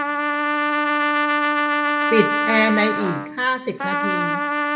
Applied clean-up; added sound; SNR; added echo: none; Trumpet; -3 dB; reverberation time 0.8 s.